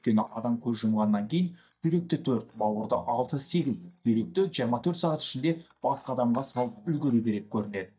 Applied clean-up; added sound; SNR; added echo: neural mask model DeepFilterNet 3.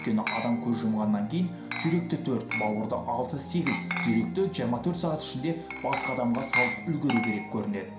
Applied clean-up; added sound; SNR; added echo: none; Glass; 8 dB; reverberation time 0.5 s.